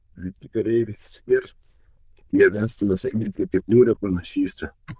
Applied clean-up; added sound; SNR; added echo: neural diffusion model UNIVERSE++.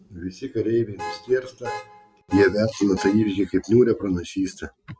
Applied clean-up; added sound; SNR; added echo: none; Alarm / Car; 13 dB; none.